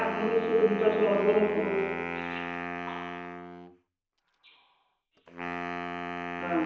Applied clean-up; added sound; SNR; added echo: none; Wind instrument, woodwind instrument; 6 dB; reverberation time 1.1 s.